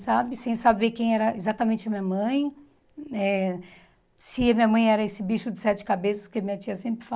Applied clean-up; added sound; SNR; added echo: none; none; none; none.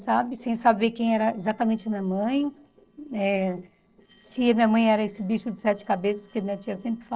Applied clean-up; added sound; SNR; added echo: neural separator model SepFormer DNS4.